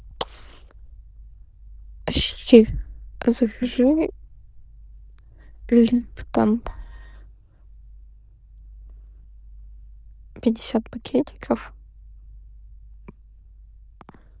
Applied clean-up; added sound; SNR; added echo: neural diffusion model UNIVERSE++.